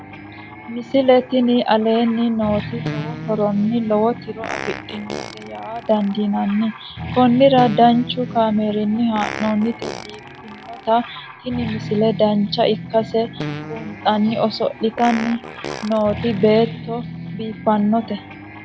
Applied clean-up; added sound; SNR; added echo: none; Fart + Guitar; 11 dB; none.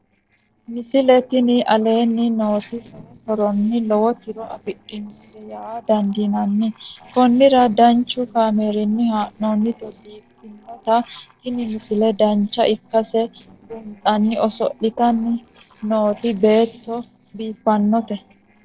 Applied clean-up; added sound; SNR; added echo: neural separator model SepFormer DNS4.